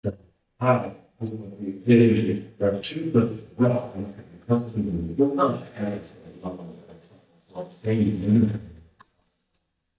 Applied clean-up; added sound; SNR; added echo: neural mask model DeepFilterNet 3.